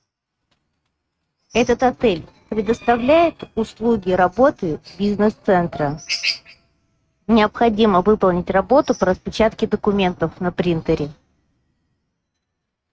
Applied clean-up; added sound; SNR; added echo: neural mask model RNNoise.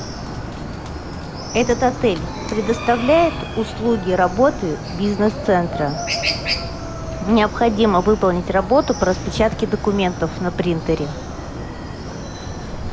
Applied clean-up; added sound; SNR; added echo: none; Chicken, rooster; 7 dB; none.